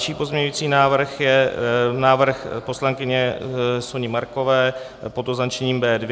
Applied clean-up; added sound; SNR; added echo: none; none; none; none.